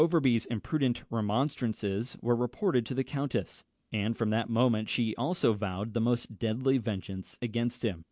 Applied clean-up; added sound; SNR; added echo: none; none; none; none.